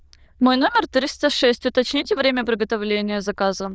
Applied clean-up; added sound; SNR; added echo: neural diffusion model UNIVERSE++.